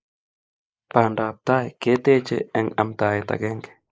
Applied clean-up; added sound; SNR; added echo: neural mask model Resemble Enhance denoiser.